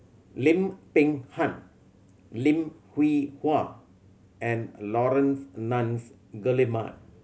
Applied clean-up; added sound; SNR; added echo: none; none; none; none.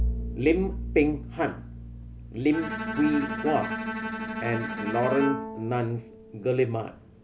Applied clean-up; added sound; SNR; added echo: none; Bowed string instrument + Bowed string instrument; 5 dB; none.